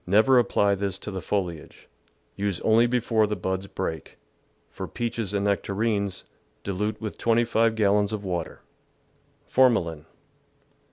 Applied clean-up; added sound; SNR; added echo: none; none; none; none.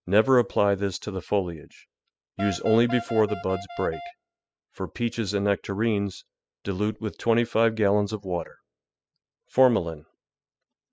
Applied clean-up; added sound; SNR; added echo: classical method spectral subtraction.